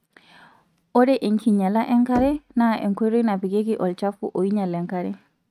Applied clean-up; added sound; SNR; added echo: neural mask model RNNoise.